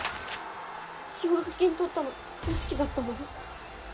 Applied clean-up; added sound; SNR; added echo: none; Crowd; 12 dB; none.